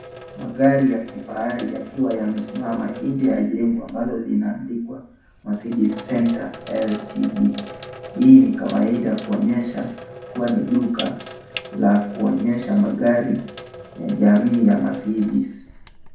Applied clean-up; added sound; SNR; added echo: none; Sink (filling or washing); 16 dB; reverberation time 0.6 s.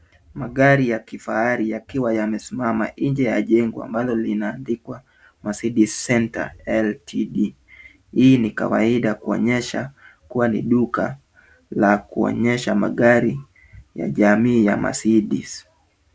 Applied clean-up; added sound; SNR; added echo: none; none; none; none.